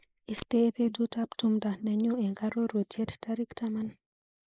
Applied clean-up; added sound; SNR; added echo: neural mask model Resemble Enhance denoiser.